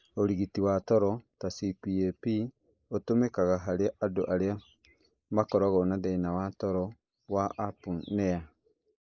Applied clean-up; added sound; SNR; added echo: neural mask model Resemble Enhance denoiser.